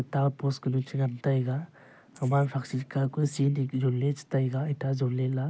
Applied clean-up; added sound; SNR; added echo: none; none; none; none.